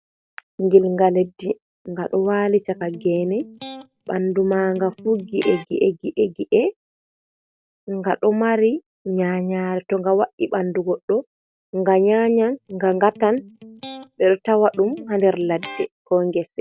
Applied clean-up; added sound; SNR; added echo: none; Electric guitar; 19 dB; none.